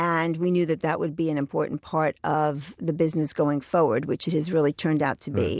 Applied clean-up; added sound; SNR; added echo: none; none; none; none.